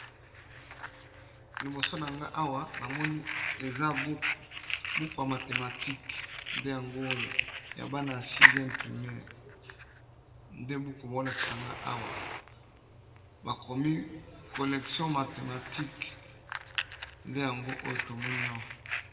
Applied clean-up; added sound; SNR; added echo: none; Fire; -2 dB; reverberation time 1.3 s.